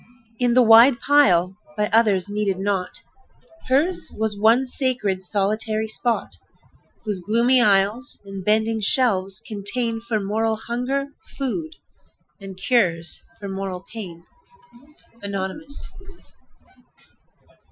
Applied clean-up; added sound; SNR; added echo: classical method Wiener filter.